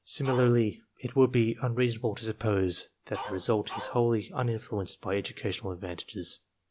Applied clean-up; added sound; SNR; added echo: none; Dog; 11 dB; none.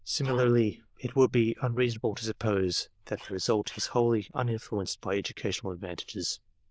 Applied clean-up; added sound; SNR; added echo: neural diffusion model UNIVERSE++.